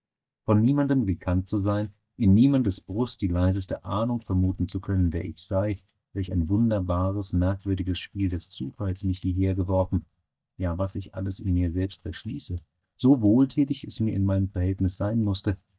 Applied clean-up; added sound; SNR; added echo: neural mask model DeepFilterNet 3.